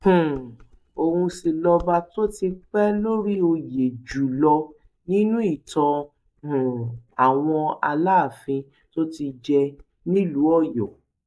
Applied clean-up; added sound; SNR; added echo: neural mask model DeepFilterNet 3.